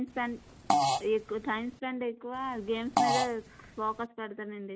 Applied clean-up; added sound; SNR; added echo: none; Fart; -2 dB; none.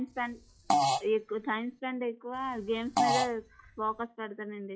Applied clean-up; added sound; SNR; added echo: classical method log-MMSE.